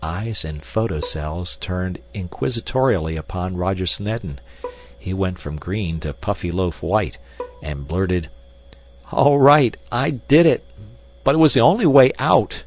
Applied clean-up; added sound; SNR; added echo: none; Bowed string instrument; 20 dB; none.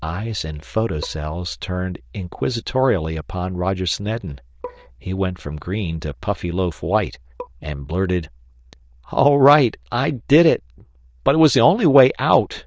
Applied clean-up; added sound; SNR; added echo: neural diffusion model UNIVERSE++.